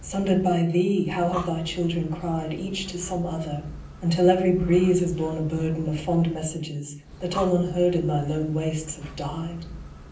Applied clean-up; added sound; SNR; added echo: none; Breathing; 15 dB; reverberation time 0.6 s.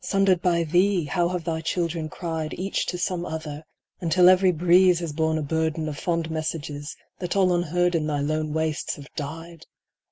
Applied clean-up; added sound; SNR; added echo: none; none; none; none.